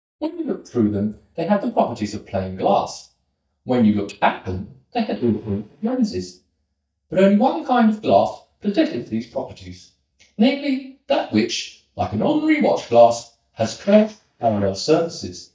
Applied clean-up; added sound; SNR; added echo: neural mask model DeepFilterNet 3.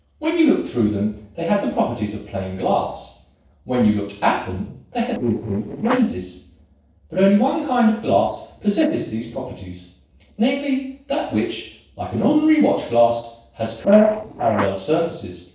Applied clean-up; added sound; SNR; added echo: neural separator model SepFormer DNS4.